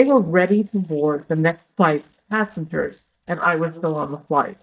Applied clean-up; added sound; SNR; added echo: neural mask model DeepFilterNet 3.